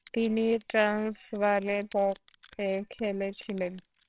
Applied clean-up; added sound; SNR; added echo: neural separator model SepFormer WHAMR!.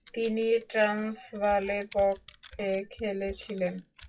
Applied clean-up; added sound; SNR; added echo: classical method WPE with log-MMSE.